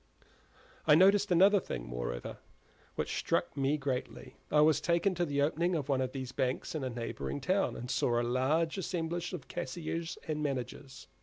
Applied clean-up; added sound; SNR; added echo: none; none; none; none.